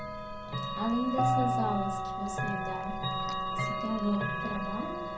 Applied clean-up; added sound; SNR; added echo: none; Chime / Clock; -2 dB; none.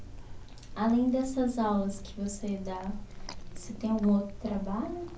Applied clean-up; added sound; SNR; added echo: none; none; none; none.